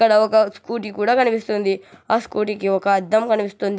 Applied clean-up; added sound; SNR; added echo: none; none; none; none.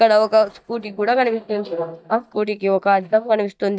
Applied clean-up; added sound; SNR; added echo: neural mask model DeepFilterNet 3.